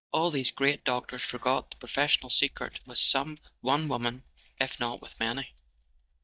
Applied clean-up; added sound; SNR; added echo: neural mask model DeepFilterNet 3.